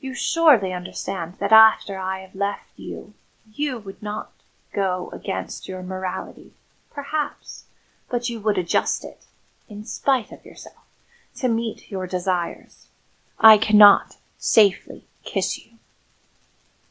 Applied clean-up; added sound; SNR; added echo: none; none; none; none.